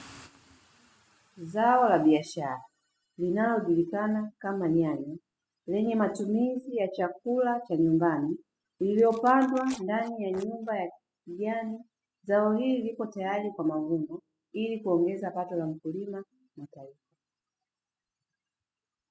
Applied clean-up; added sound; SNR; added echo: classical method spectral subtraction.